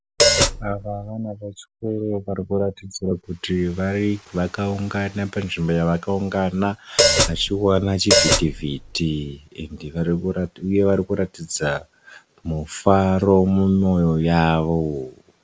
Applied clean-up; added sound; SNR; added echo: none; Hi-hat; -2 dB; none.